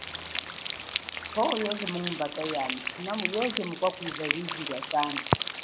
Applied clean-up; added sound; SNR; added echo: none; Rain; 3 dB; none.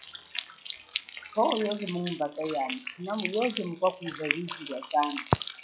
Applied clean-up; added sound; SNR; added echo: classical method log-MMSE.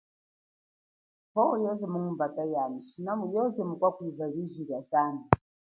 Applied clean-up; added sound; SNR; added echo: none; none; none; none.